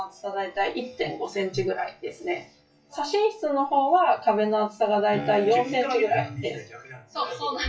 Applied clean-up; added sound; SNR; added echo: classical method WPE with log-MMSE.